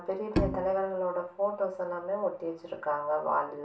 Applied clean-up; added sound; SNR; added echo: none; Bowed string instrument; 2 dB; reverberation time 0.3 s.